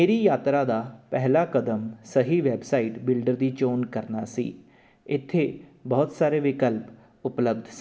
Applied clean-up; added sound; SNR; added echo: none; none; none; none.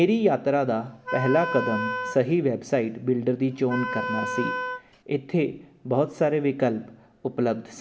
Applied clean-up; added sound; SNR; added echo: none; Wind instrument, woodwind instrument; 6 dB; none.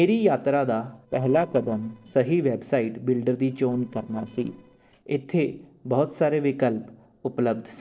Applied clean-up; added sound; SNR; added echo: neural separator model SepFormer DNS4.